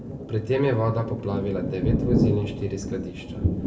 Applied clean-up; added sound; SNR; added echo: none; Thunder; 0 dB; reverberation time 0.2 s.